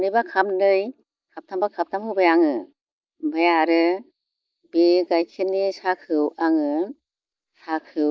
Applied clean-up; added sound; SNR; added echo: neural mask model Resemble Enhance denoiser.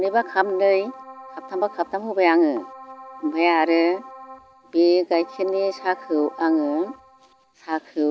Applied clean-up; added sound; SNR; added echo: none; Keyboard (musical); 19 dB; none.